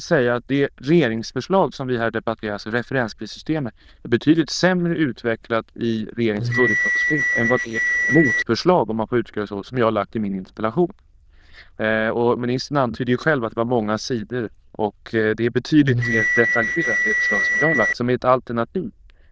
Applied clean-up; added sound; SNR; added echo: neural diffusion model UNIVERSE++.